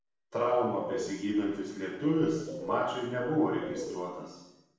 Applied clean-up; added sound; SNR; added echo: neural separator model SepFormer DNS4.